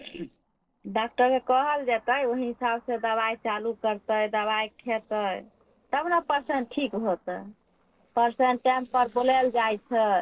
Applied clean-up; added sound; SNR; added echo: neural separator model SepFormer DNS4.